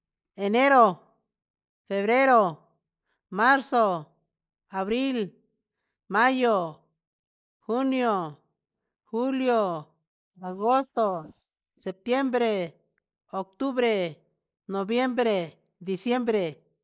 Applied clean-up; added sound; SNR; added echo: neural mask model Resemble Enhance denoiser.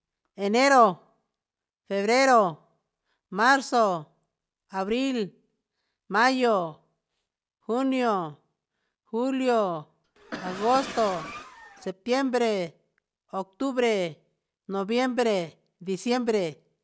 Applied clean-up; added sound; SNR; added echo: none; Cough + Accelerating, revving, vroom; 12 dB; none.